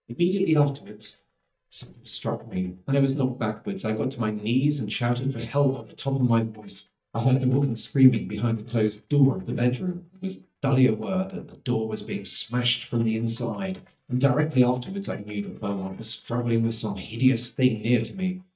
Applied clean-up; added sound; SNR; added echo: neural mask model DeepFilterNet 3.